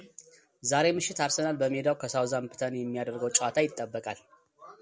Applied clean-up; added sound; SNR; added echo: none; none; none; none.